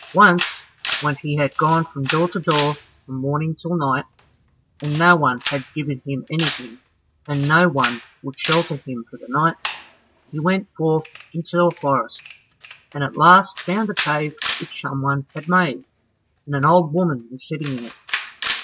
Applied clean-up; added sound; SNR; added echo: none; Camera; 12 dB; none.